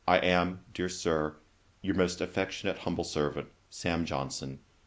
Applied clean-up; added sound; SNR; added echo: none; none; none; none.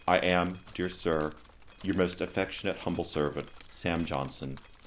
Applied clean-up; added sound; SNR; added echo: none; Drip; 18 dB; none.